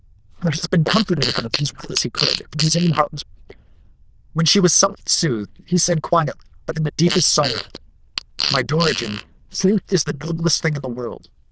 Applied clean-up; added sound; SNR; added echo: neural diffusion model UNIVERSE++.